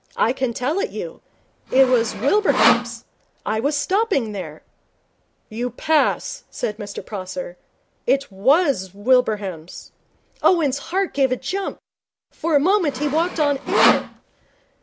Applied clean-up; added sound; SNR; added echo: none; Sawing; 2 dB; none.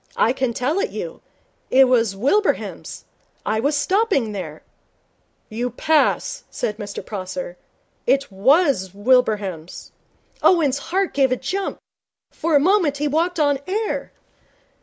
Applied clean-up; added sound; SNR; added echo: none; none; none; none.